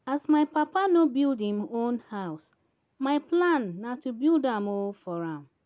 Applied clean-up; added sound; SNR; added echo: none; none; none; none.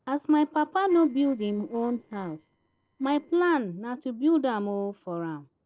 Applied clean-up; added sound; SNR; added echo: neural separator model SepFormer DNS4.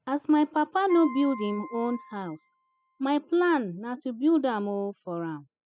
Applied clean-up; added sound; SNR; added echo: classical method spectral subtraction.